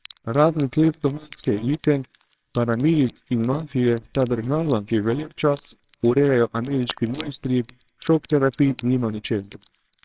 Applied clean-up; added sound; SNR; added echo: neural separator model SepFormer WHAMR!.